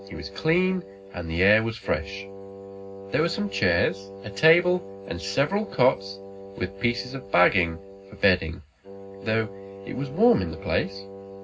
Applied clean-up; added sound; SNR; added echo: none; Wind instrument, woodwind instrument; 15 dB; reverberation time 0.4 s.